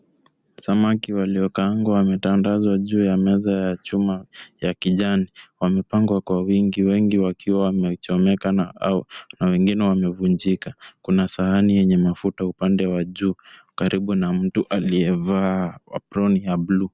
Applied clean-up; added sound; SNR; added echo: none; none; none; none.